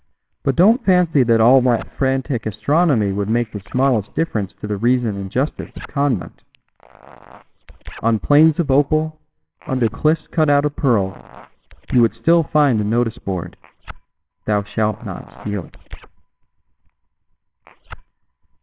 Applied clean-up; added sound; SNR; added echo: neural separator model SepFormer WHAMR!.